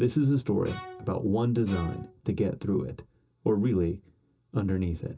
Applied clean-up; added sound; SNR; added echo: none; Bowed string instrument; 16 dB; reverberation time 0.2 s.